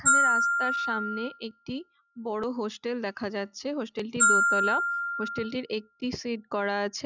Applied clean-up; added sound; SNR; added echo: classical method log-MMSE.